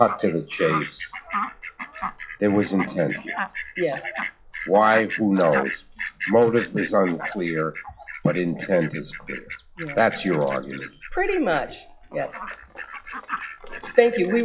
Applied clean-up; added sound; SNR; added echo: classical method WPE with log-MMSE.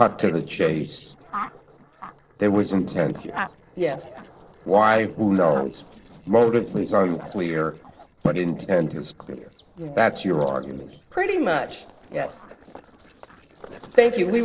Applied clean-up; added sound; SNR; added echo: neural separator model SepFormer DNS4.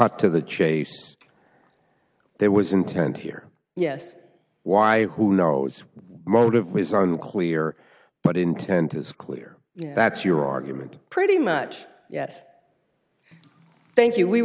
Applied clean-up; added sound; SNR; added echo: none; none; none; none.